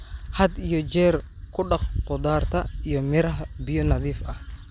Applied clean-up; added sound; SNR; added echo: none; none; none; none.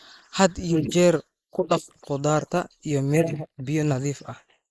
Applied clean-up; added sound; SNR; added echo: neural mask model Resemble Enhance denoiser.